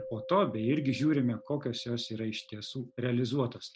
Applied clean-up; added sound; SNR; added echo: none; Keyboard (musical); 17 dB; none.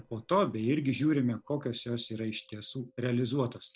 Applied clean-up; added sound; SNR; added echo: neural separator model SepFormer DNS4.